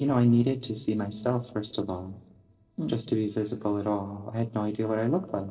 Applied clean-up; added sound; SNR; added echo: neural separator model SepFormer DNS4.